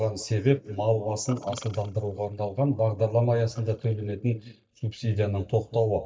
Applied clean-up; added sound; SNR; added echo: neural mask model DeepFilterNet 3.